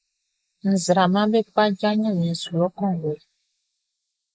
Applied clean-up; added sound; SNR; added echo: neural mask model Resemble Enhance denoiser.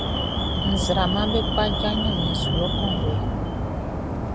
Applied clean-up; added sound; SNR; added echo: none; Alarm; -4 dB; none.